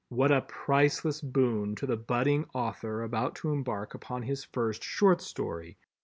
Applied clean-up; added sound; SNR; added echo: none; none; none; none.